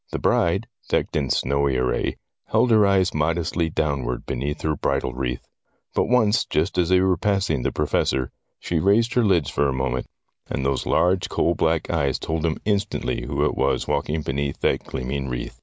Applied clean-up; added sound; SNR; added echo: none; none; none; none.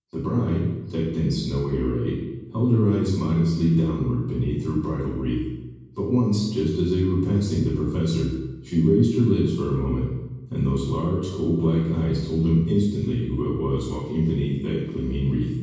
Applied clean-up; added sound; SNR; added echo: none; none; none; reverberation time 1.2 s.